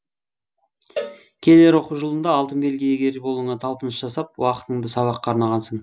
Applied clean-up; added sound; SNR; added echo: none; Cowbell; 16 dB; none.